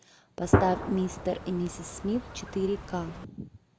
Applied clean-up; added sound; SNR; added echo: none; Gunshot, gunfire; 0 dB; none.